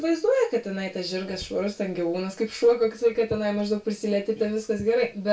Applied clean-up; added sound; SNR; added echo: none; none; none; reverberation time 0.3 s.